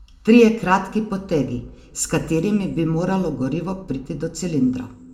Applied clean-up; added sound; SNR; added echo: none; none; none; reverberation time 0.4 s.